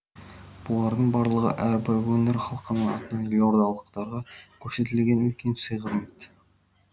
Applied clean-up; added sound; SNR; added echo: none; none; none; none.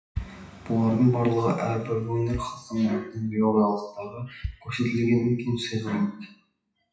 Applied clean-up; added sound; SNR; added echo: classical method WPE with log-MMSE.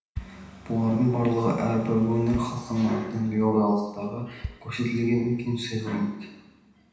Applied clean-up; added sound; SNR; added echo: none; Bass drum; 18 dB; reverberation time 0.9 s.